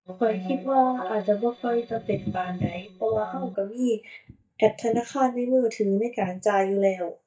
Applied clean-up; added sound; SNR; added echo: neural mask model DeepFilterNet 3.